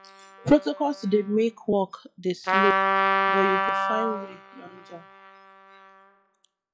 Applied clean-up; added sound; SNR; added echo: classical method log-MMSE.